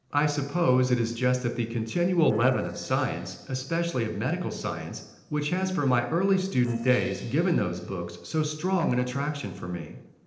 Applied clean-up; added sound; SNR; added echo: neural separator model SepFormer DNS4.